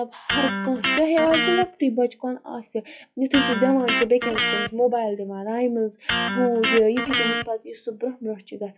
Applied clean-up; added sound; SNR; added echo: classical method log-MMSE.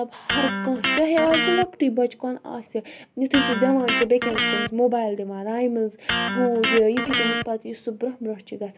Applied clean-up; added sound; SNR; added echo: none; Electric guitar; 4 dB; none.